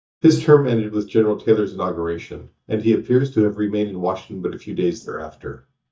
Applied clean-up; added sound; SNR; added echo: neural mask model DeepFilterNet 3.